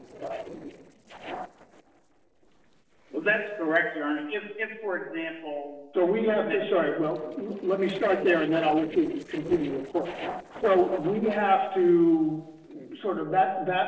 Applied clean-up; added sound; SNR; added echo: neural separator model SepFormer DNS4.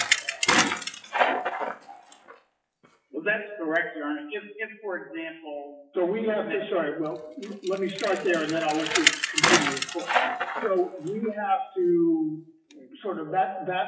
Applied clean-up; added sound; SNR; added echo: classical method WPE with log-MMSE.